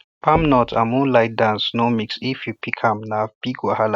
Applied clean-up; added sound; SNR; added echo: neural mask model RNNoise.